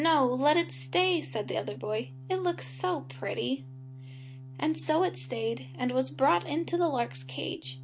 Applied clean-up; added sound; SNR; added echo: none; Organ; 14 dB; none.